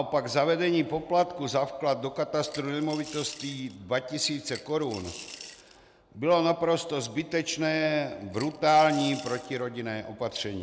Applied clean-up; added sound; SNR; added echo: none; Coin (dropping) / Glass; 17 dB; none.